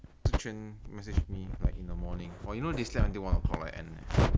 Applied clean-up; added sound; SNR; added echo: none; none; none; none.